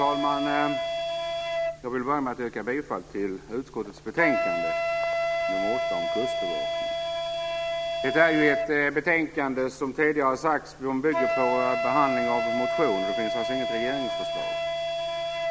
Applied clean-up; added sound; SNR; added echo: none; Wind instrument, woodwind instrument; 1 dB; none.